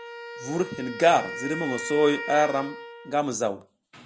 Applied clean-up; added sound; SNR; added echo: none; Wind instrument, woodwind instrument; 11 dB; none.